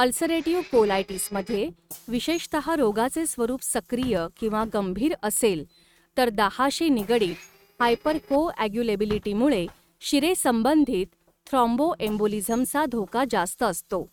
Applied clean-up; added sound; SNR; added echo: neural mask model RNNoise.